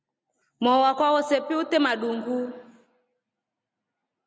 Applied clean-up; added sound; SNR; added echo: none; none; none; none.